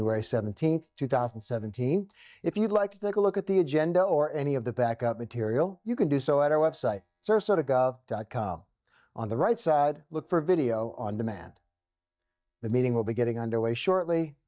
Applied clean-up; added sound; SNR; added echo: neural mask model DeepFilterNet 3.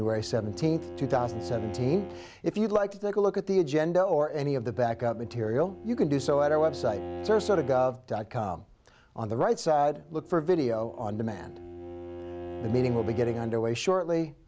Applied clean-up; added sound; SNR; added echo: none; Bowed string instrument; 13 dB; none.